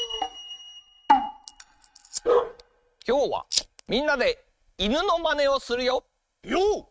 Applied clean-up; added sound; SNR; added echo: neural mask model RNNoise.